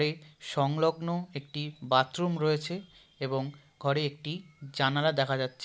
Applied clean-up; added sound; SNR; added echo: none; none; none; none.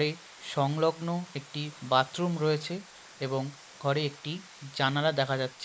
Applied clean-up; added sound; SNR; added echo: neural mask model Resemble Enhance denoiser.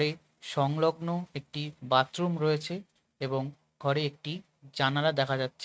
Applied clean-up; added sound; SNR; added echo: neural mask model RNNoise.